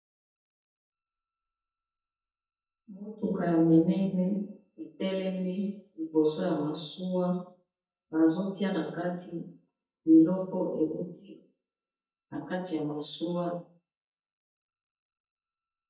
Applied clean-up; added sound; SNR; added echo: neural mask model DeepFilterNet 3.